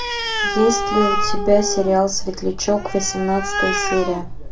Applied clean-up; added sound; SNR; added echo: none; Animal; 2 dB; reverberation time 0.2 s.